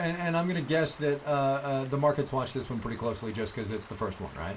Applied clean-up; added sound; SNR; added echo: none; Stream; 20 dB; reverberation time 0.2 s.